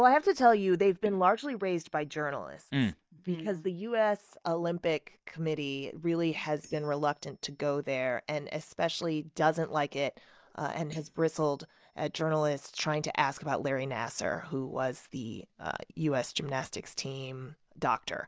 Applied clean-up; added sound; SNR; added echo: neural mask model DeepFilterNet 3.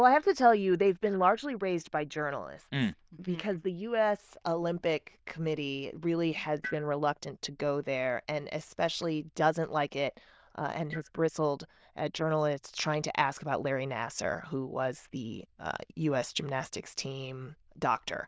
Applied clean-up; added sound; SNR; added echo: neural diffusion model UNIVERSE++.